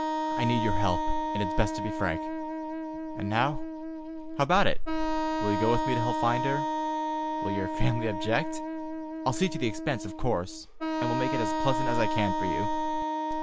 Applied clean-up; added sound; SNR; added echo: none; Wind instrument, woodwind instrument; 2 dB; none.